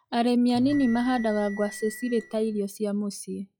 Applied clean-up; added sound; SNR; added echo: classical method log-MMSE.